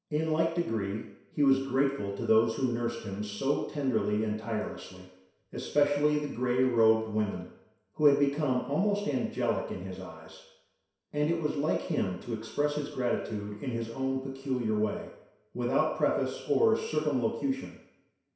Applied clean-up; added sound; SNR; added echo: none; none; none; reverberation time 0.7 s.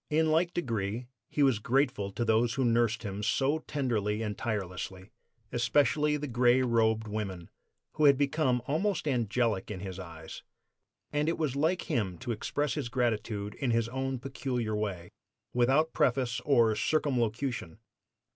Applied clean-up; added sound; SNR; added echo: none; none; none; none.